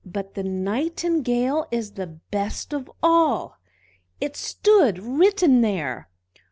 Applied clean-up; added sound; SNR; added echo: none; none; none; none.